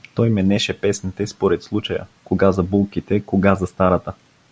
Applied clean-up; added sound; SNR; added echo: none; none; none; none.